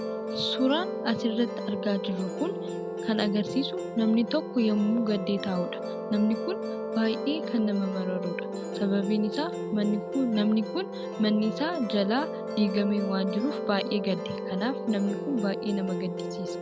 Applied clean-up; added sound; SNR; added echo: none; Musical instrument; 5 dB; none.